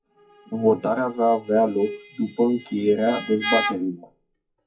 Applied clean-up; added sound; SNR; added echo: classical method WPE with log-MMSE.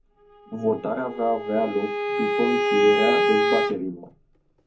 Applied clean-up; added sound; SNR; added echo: none; Bowed string instrument; -1 dB; reverberation time 0.3 s.